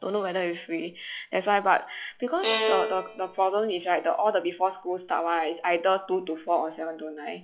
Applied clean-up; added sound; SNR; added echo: classical method log-MMSE.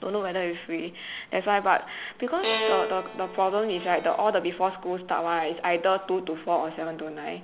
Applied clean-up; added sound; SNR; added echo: none; Bowed string instrument; 5 dB; none.